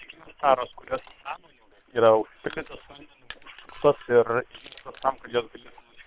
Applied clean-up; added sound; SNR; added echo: neural separator model SepFormer WHAM!.